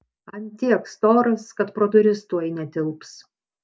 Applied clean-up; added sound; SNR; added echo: none; none; none; none.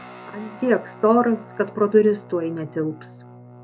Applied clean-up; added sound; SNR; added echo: none; Guitar; 19 dB; none.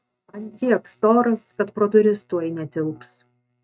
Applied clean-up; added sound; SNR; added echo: neural mask model RNNoise.